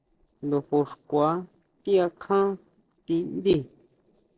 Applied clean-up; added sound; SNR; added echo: neural separator model SepFormer DNS4.